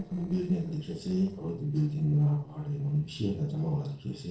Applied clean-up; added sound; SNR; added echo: neural separator model SepFormer DNS4.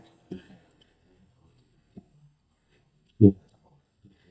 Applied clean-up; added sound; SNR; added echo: neural mask model DeepFilterNet 3.